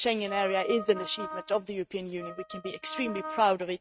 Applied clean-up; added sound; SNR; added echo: neural mask model RNNoise.